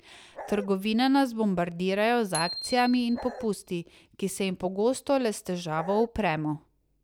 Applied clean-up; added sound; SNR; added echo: none; Bicycle bell + Bark; 13 dB; none.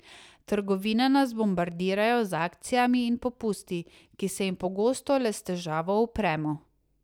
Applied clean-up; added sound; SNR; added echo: none; none; none; none.